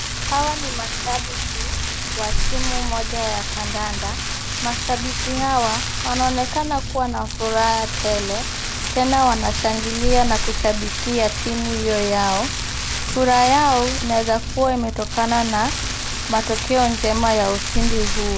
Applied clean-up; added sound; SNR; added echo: none; Rain; 2 dB; none.